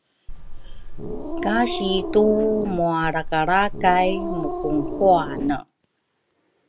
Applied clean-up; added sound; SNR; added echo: none; Growling; 5 dB; none.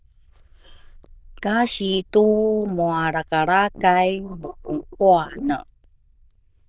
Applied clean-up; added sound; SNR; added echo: neural diffusion model UNIVERSE++.